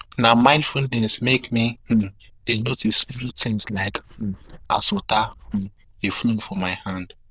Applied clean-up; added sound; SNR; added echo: neural diffusion model UNIVERSE++.